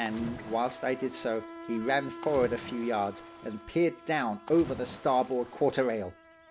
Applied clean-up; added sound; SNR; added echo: none; Splash, splatter + Insect; 14 dB; none.